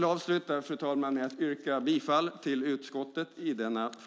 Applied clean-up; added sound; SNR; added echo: none; none; none; none.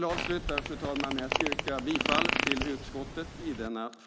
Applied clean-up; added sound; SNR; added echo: none; Fart; -1 dB; none.